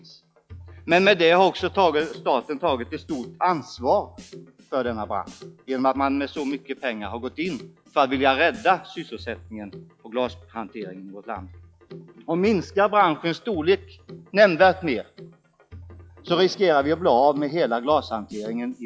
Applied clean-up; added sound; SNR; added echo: classical method log-MMSE.